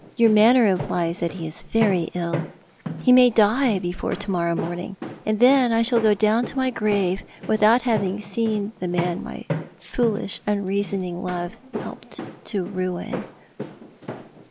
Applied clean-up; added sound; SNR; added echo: none; Walk, footsteps; 12 dB; none.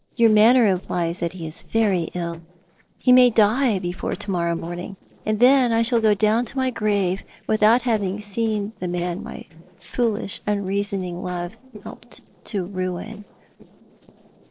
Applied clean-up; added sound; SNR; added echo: neural separator model SepFormer DNS4.